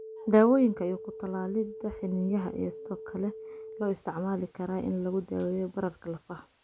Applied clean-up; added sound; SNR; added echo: none; Telephone; 15 dB; none.